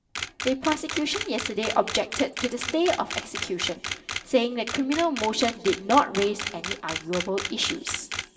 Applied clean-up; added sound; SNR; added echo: none; Camera; 7 dB; reverberation time 1.4 s.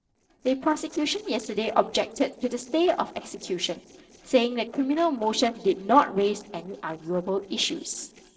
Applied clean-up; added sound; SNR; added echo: neural separator model SepFormer DNS4.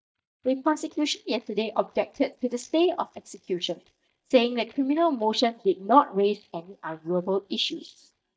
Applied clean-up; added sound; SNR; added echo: neural mask model DeepFilterNet 3.